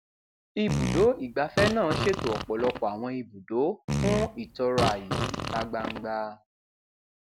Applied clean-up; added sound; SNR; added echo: none; Fart; 2 dB; none.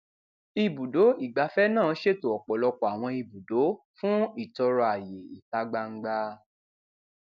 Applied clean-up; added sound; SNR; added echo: none; none; none; none.